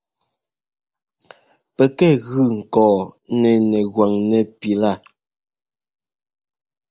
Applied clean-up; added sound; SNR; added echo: none; none; none; none.